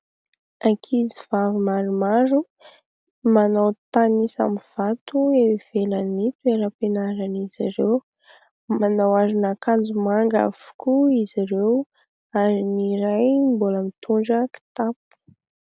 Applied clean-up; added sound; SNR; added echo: none; none; none; none.